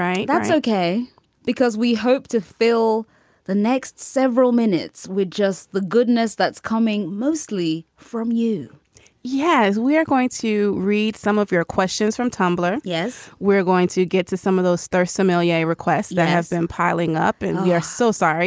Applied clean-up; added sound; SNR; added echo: none; none; none; none.